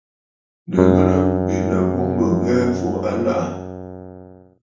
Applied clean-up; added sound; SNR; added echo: none; Keyboard (musical); -2 dB; reverberation time 0.7 s.